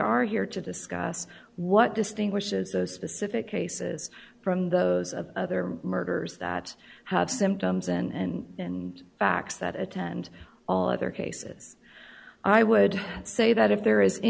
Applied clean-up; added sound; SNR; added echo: none; none; none; none.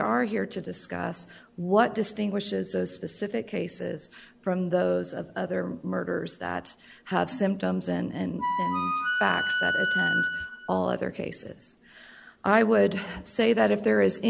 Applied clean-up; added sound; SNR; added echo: none; Wind instrument, woodwind instrument; 0 dB; none.